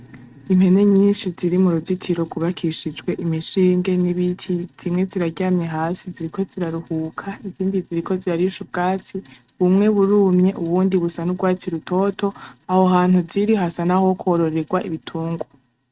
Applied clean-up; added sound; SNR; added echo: neural mask model RNNoise.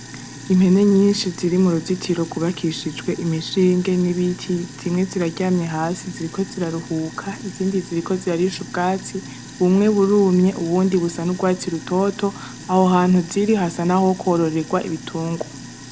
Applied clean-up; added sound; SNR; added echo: none; Sink (filling or washing); 16 dB; none.